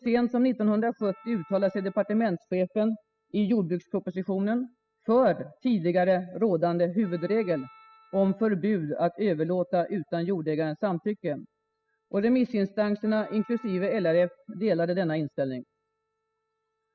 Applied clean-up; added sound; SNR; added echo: classical method spectral subtraction.